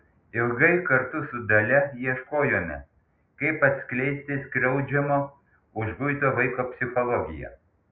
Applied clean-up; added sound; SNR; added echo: none; none; none; none.